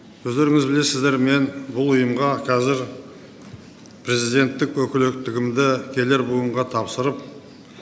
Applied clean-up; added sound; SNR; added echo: none; none; none; none.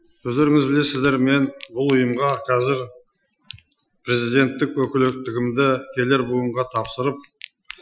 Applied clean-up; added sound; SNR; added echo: classical method Wiener filter.